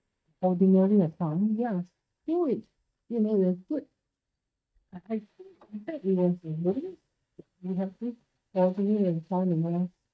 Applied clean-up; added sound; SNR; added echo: neural mask model DeepFilterNet 3.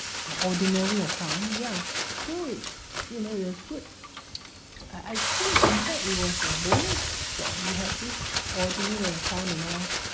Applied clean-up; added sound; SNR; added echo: none; Frying (food); -2 dB; none.